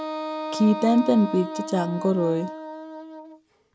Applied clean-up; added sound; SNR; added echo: none; Wind instrument, woodwind instrument; 9 dB; none.